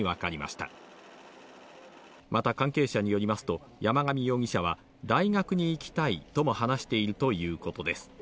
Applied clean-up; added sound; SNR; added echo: none; none; none; none.